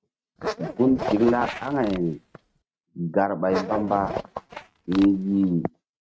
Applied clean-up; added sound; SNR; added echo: neural mask model RNNoise.